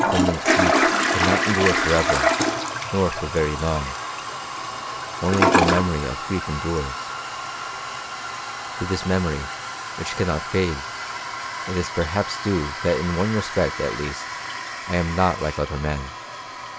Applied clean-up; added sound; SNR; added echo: none; Toilet flush; -1 dB; none.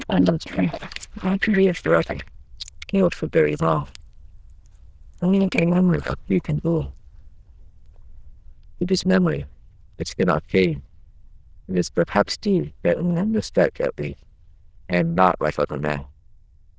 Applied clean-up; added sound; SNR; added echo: neural diffusion model UNIVERSE++.